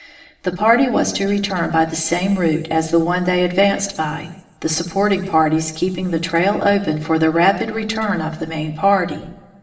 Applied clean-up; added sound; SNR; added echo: none; none; none; reverberation time 1.2 s.